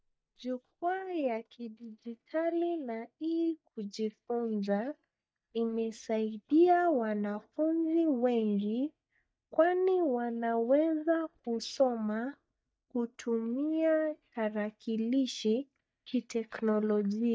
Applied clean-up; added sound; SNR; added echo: neural mask model DeepFilterNet 3.